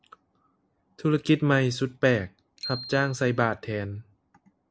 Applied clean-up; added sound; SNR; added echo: none; Bicycle bell; 15 dB; none.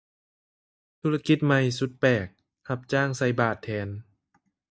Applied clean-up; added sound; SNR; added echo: neural mask model DeepFilterNet 3.